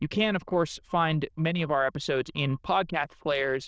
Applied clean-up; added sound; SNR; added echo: neural diffusion model UNIVERSE++.